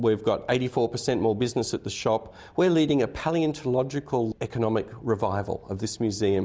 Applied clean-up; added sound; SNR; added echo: none; none; none; none.